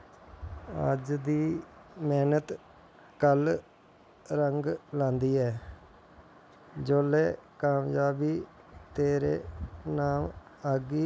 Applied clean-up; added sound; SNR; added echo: none; none; none; none.